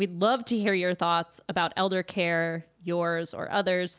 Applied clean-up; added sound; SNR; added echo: none; none; none; none.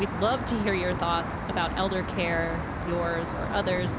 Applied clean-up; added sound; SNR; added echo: none; Traffic noise, roadway noise; 3 dB; none.